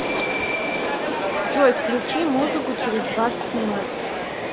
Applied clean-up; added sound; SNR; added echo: none; Subway, metro, underground; -1 dB; none.